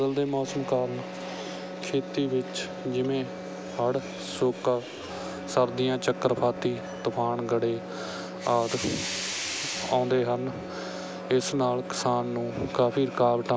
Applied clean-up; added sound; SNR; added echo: none; Wind instrument, woodwind instrument; 12 dB; none.